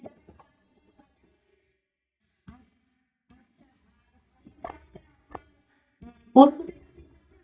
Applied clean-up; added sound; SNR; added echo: neural mask model DeepFilterNet 3.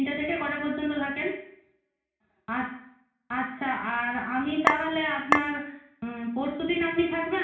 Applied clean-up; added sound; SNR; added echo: none; Chink, clink; -3 dB; reverberation time 0.6 s.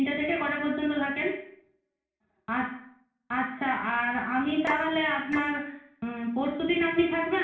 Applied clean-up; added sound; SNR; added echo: neural separator model SepFormer DNS4.